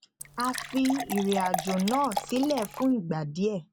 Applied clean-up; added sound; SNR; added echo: none; Fill (with liquid) / Water; 7 dB; none.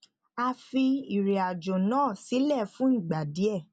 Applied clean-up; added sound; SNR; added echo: none; none; none; none.